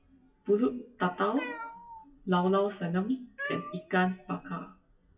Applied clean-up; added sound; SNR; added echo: classical method WPE with log-MMSE.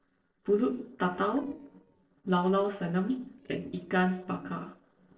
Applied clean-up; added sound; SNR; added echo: neural separator model SepFormer DNS4.